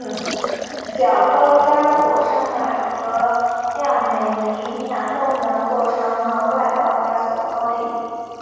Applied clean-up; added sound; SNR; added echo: none; Liquid; 15 dB; reverberation time 2.2 s.